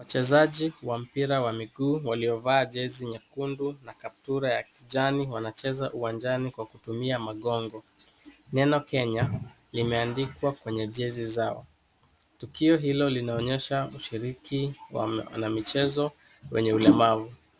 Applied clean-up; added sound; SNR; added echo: none; none; none; none.